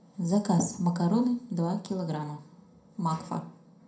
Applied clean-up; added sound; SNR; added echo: none; none; none; reverberation time 0.4 s.